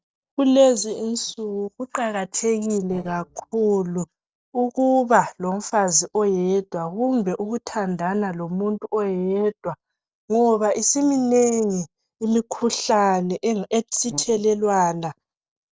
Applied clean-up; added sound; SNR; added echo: neural separator model SepFormer DNS4.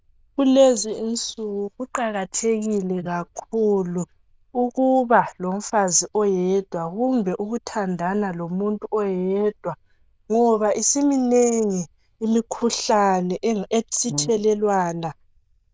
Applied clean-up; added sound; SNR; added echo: neural diffusion model UNIVERSE++.